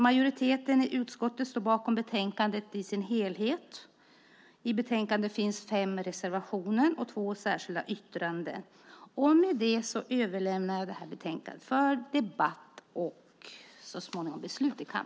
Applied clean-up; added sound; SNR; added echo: none; none; none; none.